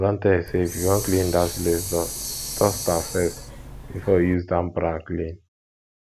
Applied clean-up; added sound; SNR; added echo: none; Hiss; 9 dB; none.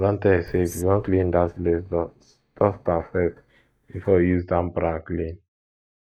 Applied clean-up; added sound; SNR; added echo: neural mask model DeepFilterNet 3.